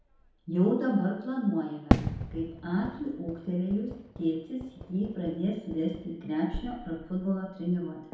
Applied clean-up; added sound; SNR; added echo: none; Fireworks; 5 dB; reverberation time 2.0 s.